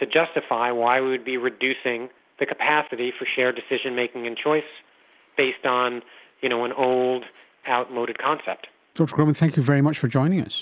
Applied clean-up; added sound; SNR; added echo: none; none; none; none.